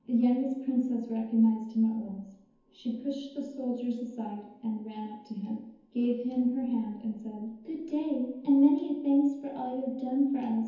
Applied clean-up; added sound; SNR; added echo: none; none; none; reverberation time 0.9 s.